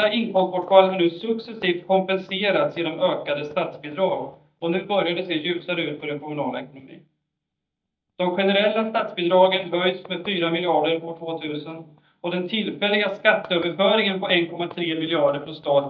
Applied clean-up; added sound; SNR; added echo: neural mask model DeepFilterNet 3.